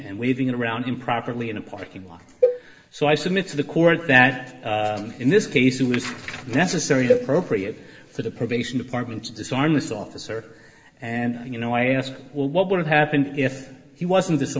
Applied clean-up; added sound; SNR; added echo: none; Cowbell; 4 dB; reverberation time 2.8 s.